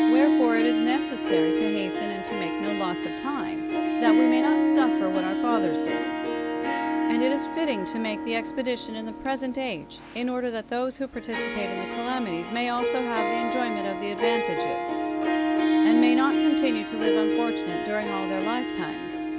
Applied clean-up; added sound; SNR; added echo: none; Harp; -5 dB; none.